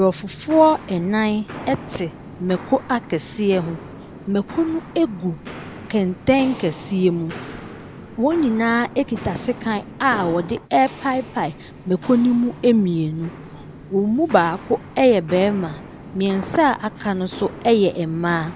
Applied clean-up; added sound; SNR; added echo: none; Walk, footsteps; 15 dB; none.